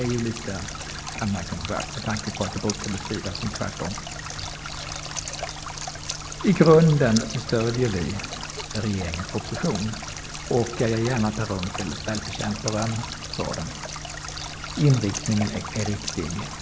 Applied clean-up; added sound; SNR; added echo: none; Stream; 10 dB; none.